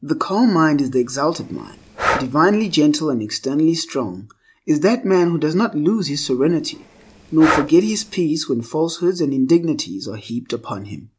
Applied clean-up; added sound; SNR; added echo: none; Breathing; 8 dB; none.